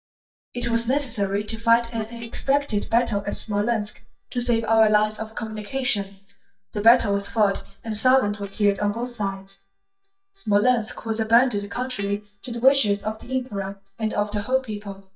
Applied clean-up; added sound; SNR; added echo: neural mask model DeepFilterNet 3.